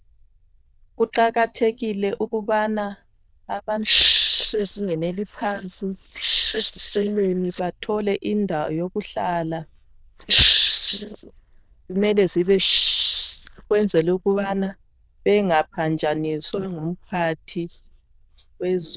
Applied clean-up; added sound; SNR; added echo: neural diffusion model UNIVERSE++.